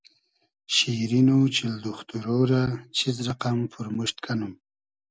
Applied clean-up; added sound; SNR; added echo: none; none; none; none.